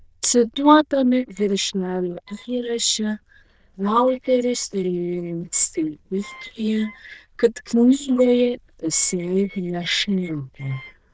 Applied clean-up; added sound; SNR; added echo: neural diffusion model UNIVERSE++.